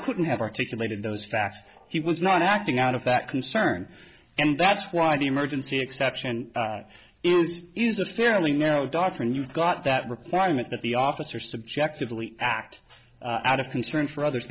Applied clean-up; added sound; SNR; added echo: neural separator model SepFormer DNS4.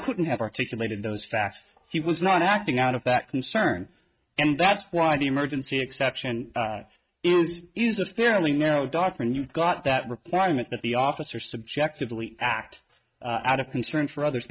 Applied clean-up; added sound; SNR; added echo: neural mask model RNNoise.